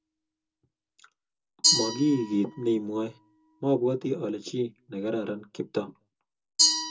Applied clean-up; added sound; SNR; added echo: none; Glass; 2 dB; reverberation time 0.2 s.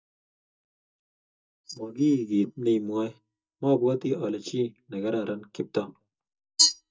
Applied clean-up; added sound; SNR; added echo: neural mask model DeepFilterNet 3.